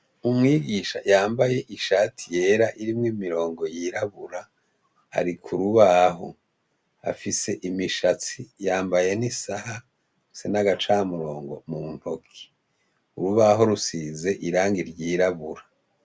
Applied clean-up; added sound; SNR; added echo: none; none; none; none.